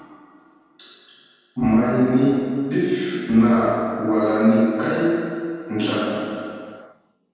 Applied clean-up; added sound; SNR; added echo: none; none; none; reverberation time 2.0 s.